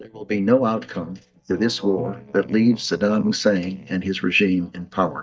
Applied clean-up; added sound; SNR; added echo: neural mask model DeepFilterNet 3.